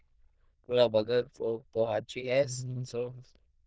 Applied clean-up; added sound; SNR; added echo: neural diffusion model UNIVERSE++.